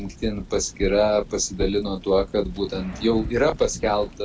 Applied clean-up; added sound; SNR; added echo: none; Thunder / Rain; 16 dB; none.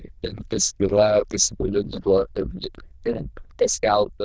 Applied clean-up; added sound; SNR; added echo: neural diffusion model UNIVERSE++.